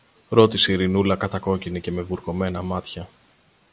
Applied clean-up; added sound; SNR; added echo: none; none; none; none.